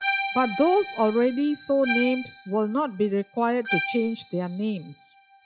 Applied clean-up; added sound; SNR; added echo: classical method log-MMSE.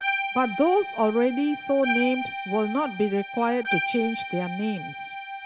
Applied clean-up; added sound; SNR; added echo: none; Accordion; 4 dB; none.